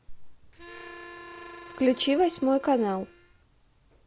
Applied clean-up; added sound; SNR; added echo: none; Harmonica; 18 dB; none.